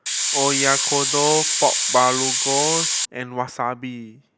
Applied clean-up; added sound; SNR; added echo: none; Hiss; -2 dB; none.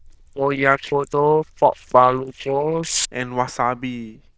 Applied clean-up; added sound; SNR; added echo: neural diffusion model UNIVERSE++.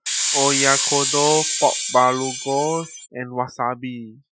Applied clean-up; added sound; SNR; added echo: classical method Wiener filter.